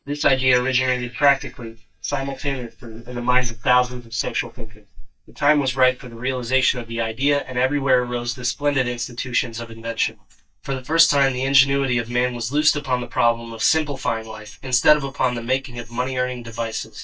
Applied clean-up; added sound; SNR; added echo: neural mask model DeepFilterNet 3.